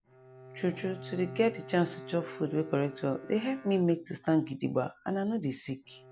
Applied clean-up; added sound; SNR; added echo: none; Bowed string instrument; 16 dB; none.